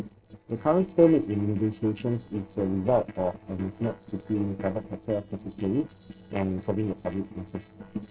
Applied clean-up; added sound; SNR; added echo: neural separator model SepFormer DNS4.